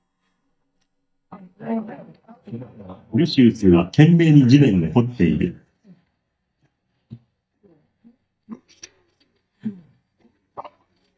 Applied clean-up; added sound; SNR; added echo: neural mask model DeepFilterNet 3.